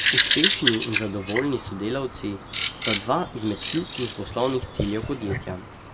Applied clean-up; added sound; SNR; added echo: none; Bird vocalization, bird call, bird song; -3 dB; none.